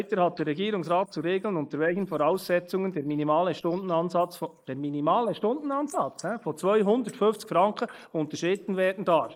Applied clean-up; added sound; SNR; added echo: neural mask model Resemble Enhance denoiser.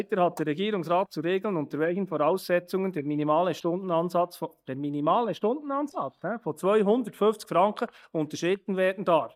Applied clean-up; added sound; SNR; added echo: neural mask model DeepFilterNet 3.